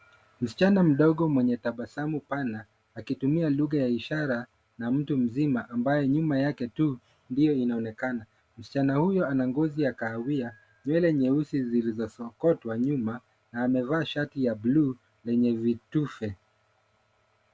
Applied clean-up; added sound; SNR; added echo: none; none; none; none.